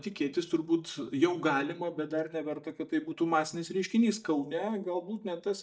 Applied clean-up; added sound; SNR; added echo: neural mask model DeepFilterNet 3.